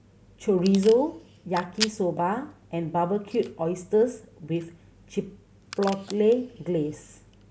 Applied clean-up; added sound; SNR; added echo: none; Packing tape, duct tape / Tearing; 15 dB; none.